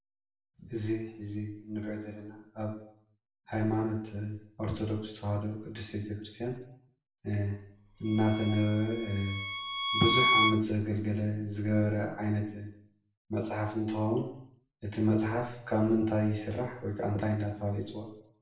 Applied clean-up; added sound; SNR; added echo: none; Bowed string instrument; 0 dB; reverberation time 0.6 s.